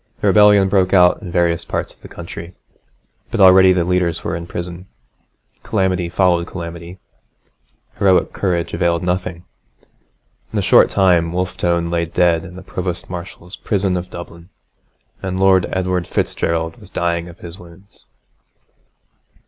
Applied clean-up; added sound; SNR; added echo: none; none; none; none.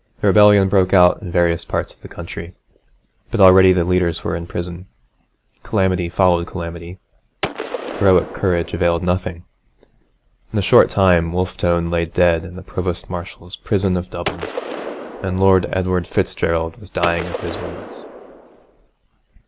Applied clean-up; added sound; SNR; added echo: none; Gunshot, gunfire; 10 dB; none.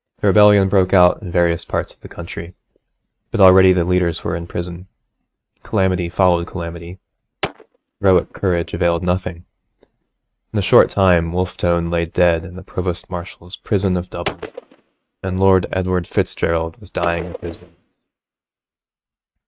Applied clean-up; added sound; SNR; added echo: neural mask model RNNoise.